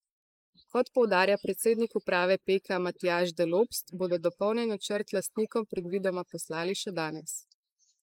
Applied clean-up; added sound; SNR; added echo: neural mask model Resemble Enhance denoiser.